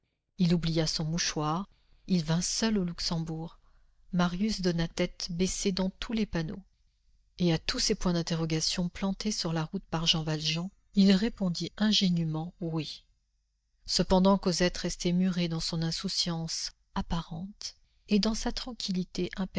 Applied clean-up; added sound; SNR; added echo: neural mask model DeepFilterNet 3.